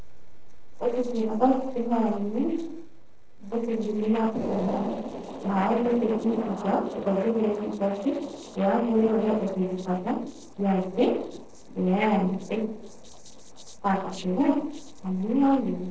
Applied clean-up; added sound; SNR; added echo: neural separator model SepFormer DNS4.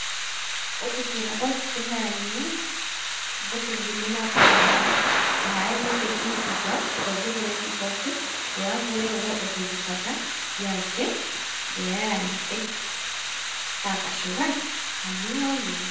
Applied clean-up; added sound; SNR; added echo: none; Thunder / Rain; -5 dB; reverberation time 0.9 s.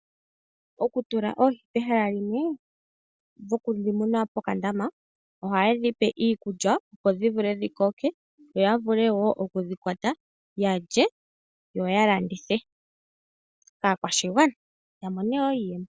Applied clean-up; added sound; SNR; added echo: none; none; none; none.